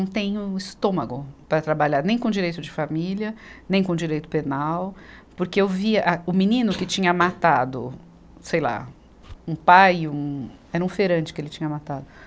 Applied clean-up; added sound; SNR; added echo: none; none; none; none.